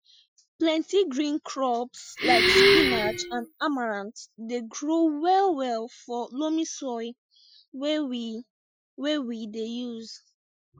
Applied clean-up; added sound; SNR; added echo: classical method Wiener filter.